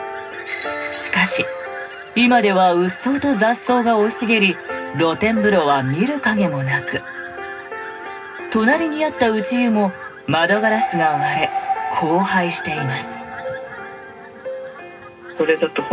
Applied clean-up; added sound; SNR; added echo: none; Fowl; 17 dB; reverberation time 0.2 s.